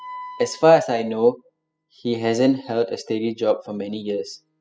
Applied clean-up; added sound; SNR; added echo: classical method spectral subtraction.